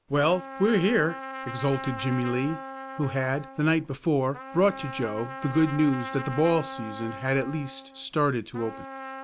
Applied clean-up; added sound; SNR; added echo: none; Trumpet; 12 dB; none.